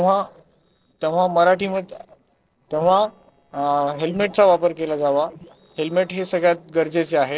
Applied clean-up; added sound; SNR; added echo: neural separator model SepFormer DNS4.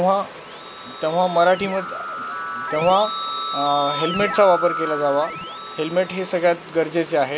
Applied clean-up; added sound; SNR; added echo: none; Keyboard (musical); 8 dB; none.